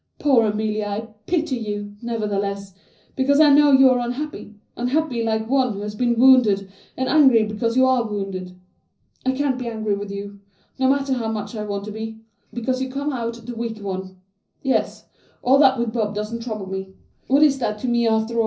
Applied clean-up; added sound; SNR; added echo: none; none; none; reverberation time 0.5 s.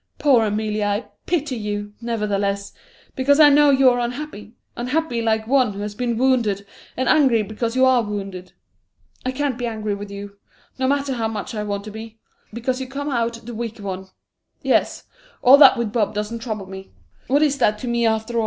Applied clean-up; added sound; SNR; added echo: none; none; none; none.